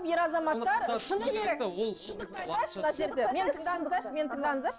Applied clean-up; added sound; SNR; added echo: neural separator model SepFormer DNS4.